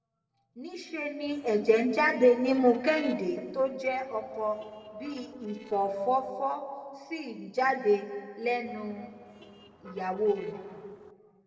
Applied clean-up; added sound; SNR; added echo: neural separator model SepFormer DNS4.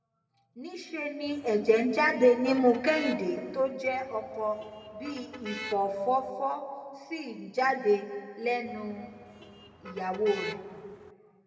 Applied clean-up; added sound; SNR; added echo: none; Motor vehicle (road); 16 dB; reverberation time 1.6 s.